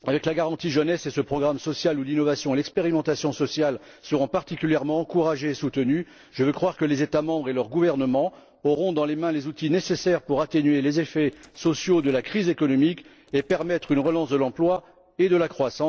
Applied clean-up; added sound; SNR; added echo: neural separator model SepFormer DNS4.